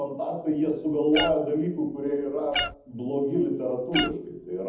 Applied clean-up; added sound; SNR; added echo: none; Meow; 6 dB; reverberation time 0.8 s.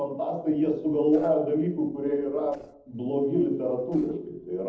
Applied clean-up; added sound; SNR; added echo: neural separator model SepFormer DNS4.